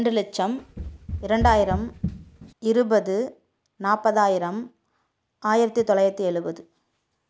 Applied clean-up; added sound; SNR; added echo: none; Run; 6 dB; none.